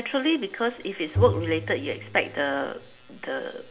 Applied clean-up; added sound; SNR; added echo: none; Bowed string instrument; 6 dB; reverberation time 0.4 s.